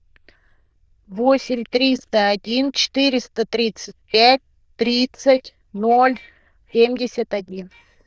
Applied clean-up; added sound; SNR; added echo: neural diffusion model UNIVERSE++.